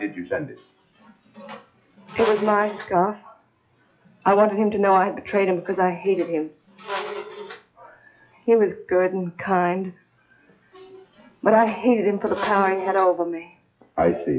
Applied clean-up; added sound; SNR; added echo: classical method log-MMSE.